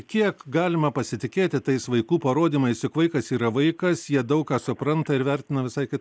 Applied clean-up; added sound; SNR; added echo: none; none; none; none.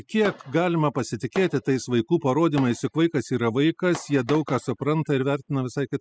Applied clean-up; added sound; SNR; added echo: classical method spectral subtraction.